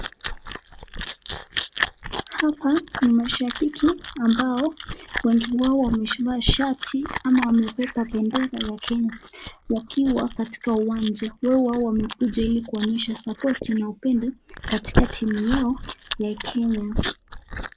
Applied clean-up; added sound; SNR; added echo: neural mask model Resemble Enhance denoiser.